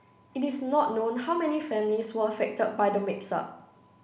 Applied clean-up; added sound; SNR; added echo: none; none; none; none.